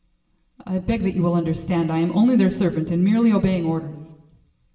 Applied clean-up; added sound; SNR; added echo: none; none; none; reverberation time 1.0 s.